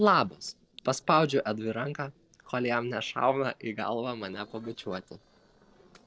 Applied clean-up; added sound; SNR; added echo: neural separator model SepFormer DNS4.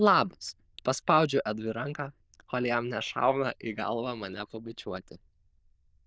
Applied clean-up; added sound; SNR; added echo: neural diffusion model UNIVERSE++.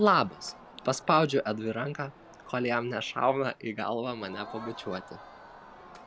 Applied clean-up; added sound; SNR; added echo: none; Crowd; 19 dB; none.